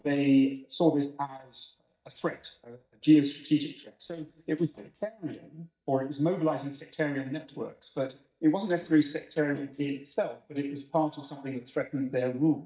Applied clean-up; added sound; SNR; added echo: neural mask model DeepFilterNet 3.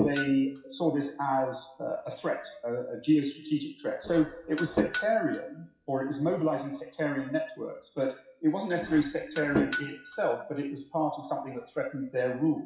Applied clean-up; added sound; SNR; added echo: classical method WPE with log-MMSE.